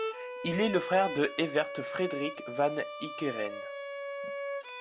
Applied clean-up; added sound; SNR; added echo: none; Bowed string instrument; 6 dB; none.